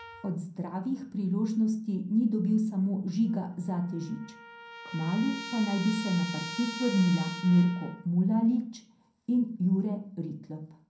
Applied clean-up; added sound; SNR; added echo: none; Trumpet; 16 dB; reverberation time 0.5 s.